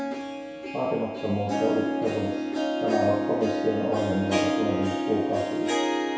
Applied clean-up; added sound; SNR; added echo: none; Harp; -1 dB; reverberation time 0.7 s.